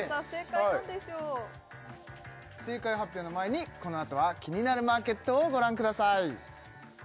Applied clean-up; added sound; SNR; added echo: none; none; none; none.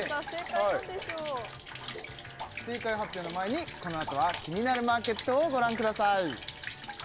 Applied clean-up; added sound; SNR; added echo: none; Rain; 11 dB; none.